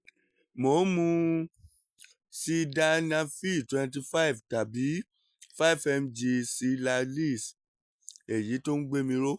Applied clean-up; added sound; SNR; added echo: neural mask model Resemble Enhance denoiser.